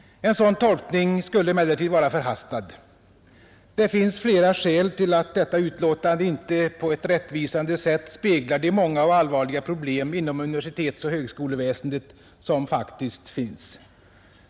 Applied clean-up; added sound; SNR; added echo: none; none; none; none.